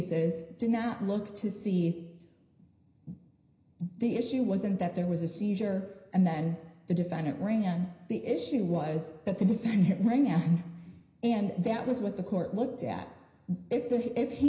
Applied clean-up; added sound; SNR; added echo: none; none; none; reverberation time 0.9 s.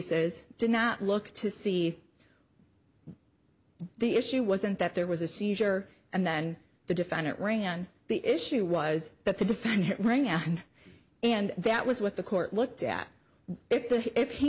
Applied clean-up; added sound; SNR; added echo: none; none; none; none.